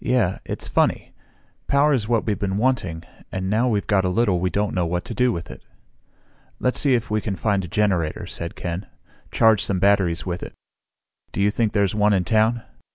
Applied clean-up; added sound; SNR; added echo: none; none; none; none.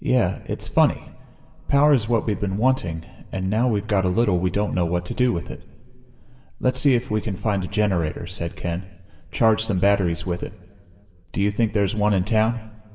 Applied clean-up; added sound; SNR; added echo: none; none; none; reverberation time 2.9 s.